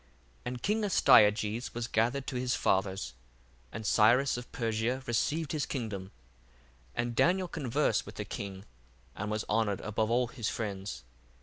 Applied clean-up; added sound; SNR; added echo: none; none; none; none.